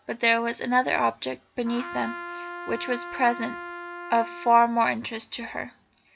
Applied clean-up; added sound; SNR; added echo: none; Trumpet; 11 dB; none.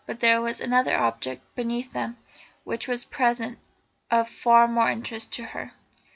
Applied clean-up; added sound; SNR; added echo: none; none; none; none.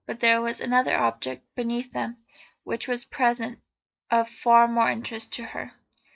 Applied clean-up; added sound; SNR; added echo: neural mask model Resemble Enhance denoiser.